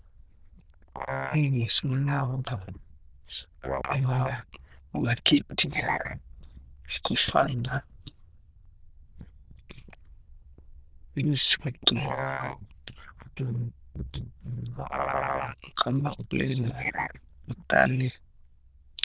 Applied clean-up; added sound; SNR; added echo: neural diffusion model UNIVERSE++.